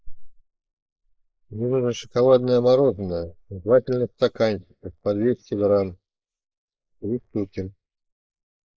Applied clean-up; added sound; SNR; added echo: neural mask model Resemble Enhance denoiser.